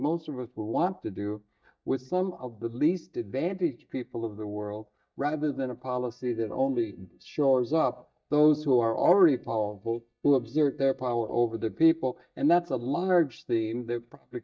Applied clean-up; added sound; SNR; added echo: neural mask model DeepFilterNet 3.